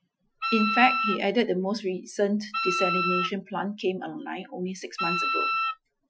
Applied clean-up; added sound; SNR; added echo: classical method Wiener filter.